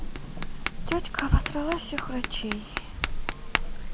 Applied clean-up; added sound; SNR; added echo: none; Tap; -1 dB; none.